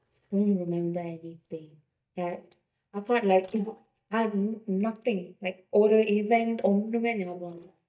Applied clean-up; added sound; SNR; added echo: neural mask model DeepFilterNet 3.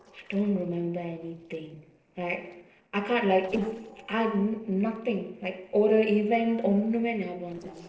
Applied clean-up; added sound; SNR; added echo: neural separator model SepFormer DNS4.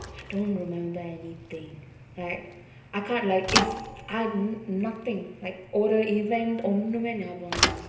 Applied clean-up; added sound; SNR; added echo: none; Thump, thud / Bicycle; 5 dB; reverberation time 0.9 s.